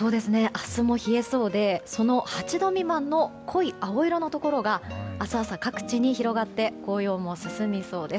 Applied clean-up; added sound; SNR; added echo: none; none; none; none.